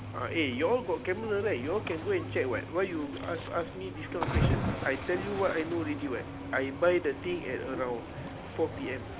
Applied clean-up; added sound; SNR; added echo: none; Cricket / Waves, surf; 4 dB; none.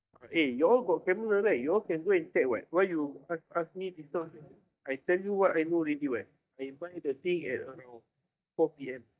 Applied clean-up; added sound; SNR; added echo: neural mask model DeepFilterNet 3.